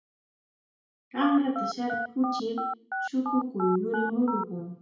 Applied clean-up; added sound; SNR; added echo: none; Telephone; 4 dB; reverberation time 0.5 s.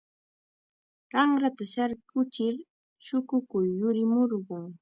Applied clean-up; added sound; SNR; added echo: none; none; none; none.